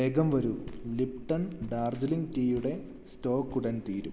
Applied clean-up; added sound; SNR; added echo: none; Walk, footsteps; 15 dB; none.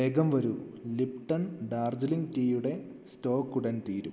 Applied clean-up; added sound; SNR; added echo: none; none; none; none.